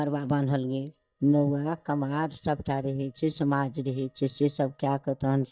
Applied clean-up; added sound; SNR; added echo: neural mask model DeepFilterNet 3.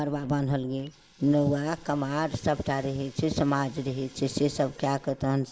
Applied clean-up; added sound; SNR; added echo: neural mask model Resemble Enhance denoiser.